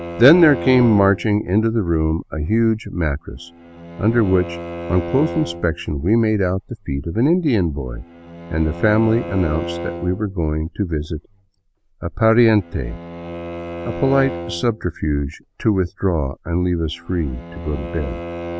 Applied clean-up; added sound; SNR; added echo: none; Bowed string instrument; 13 dB; none.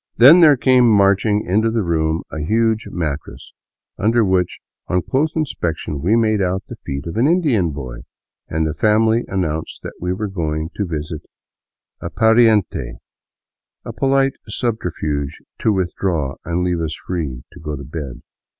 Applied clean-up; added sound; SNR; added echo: none; none; none; none.